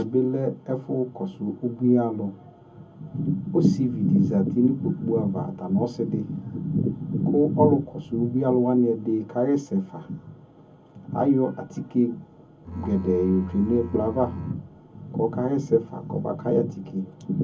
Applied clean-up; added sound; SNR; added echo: none; Bowed string instrument; 13 dB; reverberation time 0.3 s.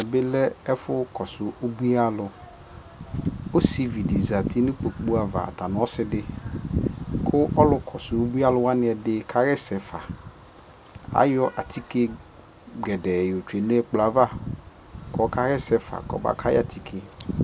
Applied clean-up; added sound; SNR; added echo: none; none; none; none.